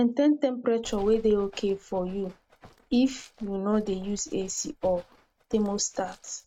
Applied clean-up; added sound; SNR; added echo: neural mask model RNNoise.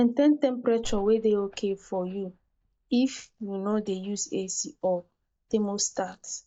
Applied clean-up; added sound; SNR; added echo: neural mask model DeepFilterNet 3.